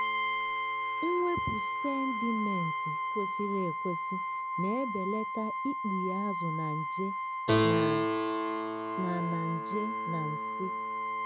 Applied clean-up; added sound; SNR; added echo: none; Brass instrument + Keyboard (musical); -4 dB; none.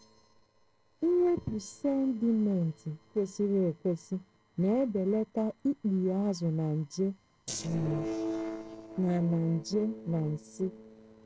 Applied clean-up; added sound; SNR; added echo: neural separator model SepFormer DNS4.